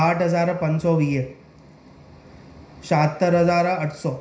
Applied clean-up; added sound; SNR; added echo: none; none; none; reverberation time 0.5 s.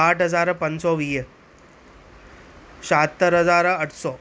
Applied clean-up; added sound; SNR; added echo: none; none; none; none.